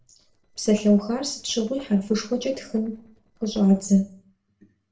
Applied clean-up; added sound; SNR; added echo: neural separator model SepFormer DNS4.